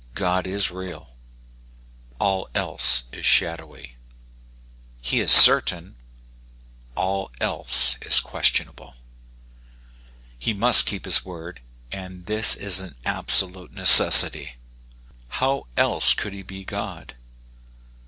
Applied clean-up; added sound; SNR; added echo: none; none; none; none.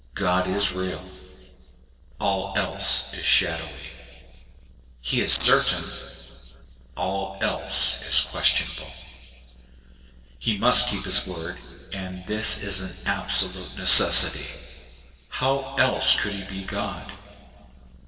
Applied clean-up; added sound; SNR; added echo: neural separator model SepFormer DNS4.